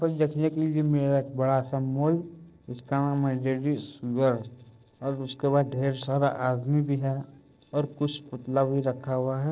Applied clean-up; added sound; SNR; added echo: neural separator model SepFormer DNS4.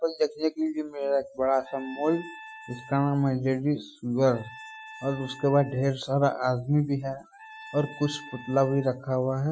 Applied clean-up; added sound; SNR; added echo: classical method Wiener filter.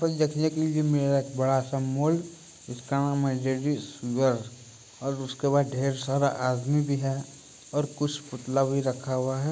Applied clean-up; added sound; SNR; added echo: neural mask model Resemble Enhance denoiser.